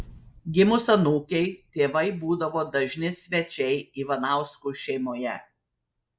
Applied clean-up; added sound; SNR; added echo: none; none; none; none.